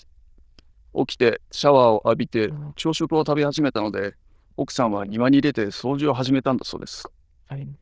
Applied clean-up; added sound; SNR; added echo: neural diffusion model UNIVERSE++.